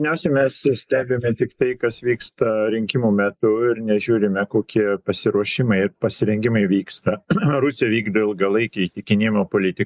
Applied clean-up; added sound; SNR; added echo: neural mask model Resemble Enhance denoiser.